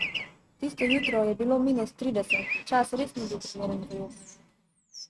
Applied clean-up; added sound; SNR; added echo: neural mask model RNNoise.